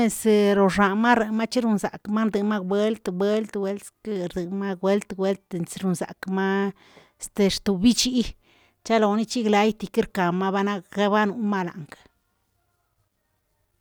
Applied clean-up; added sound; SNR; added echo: none; none; none; none.